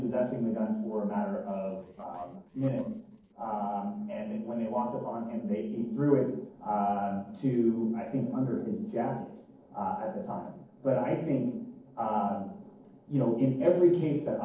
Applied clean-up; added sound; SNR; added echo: neural separator model SepFormer DNS4.